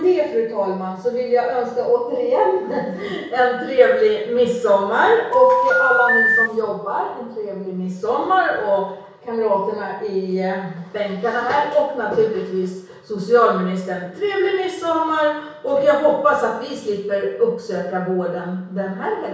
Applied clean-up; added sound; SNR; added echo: none; Telephone; -2 dB; reverberation time 0.6 s.